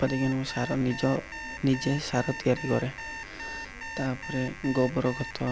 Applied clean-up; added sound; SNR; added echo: none; Alarm; 10 dB; none.